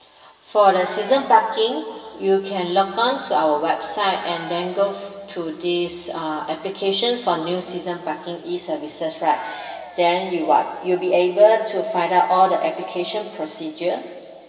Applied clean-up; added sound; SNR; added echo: none; Cheering; 19 dB; reverberation time 2.8 s.